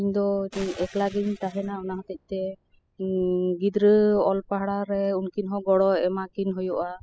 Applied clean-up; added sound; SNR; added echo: classical method spectral subtraction.